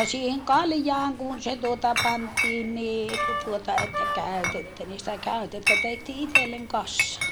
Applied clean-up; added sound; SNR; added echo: none; Chatter / Chink, clink + Wind instrument, woodwind instrument; 2 dB; none.